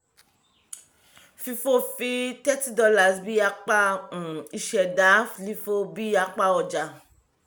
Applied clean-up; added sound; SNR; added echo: none; none; none; none.